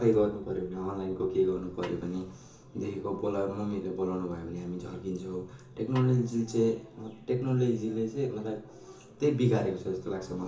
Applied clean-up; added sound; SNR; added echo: none; Snare drum; 20 dB; reverberation time 0.7 s.